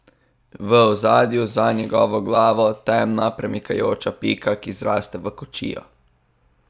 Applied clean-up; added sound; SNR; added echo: none; none; none; none.